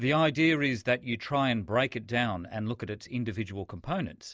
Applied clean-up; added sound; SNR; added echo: none; none; none; none.